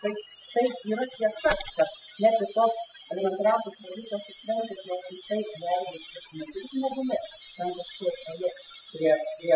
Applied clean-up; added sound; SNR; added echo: classical method spectral subtraction.